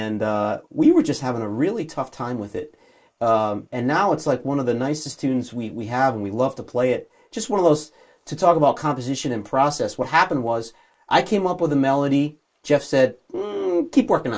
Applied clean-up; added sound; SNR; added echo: neural mask model Resemble Enhance denoiser.